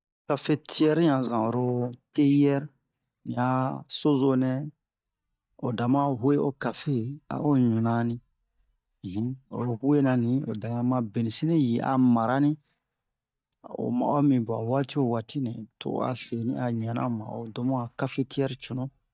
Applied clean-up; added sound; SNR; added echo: neural mask model DeepFilterNet 3.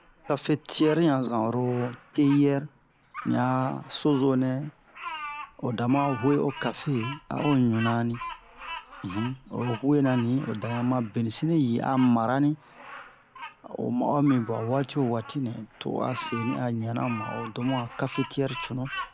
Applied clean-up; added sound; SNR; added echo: none; Bird vocalization, bird call, bird song; 15 dB; none.